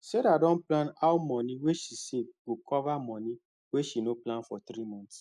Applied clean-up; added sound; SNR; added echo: none; none; none; none.